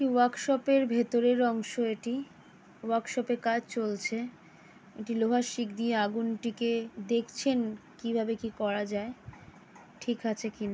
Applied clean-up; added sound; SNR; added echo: none; none; none; none.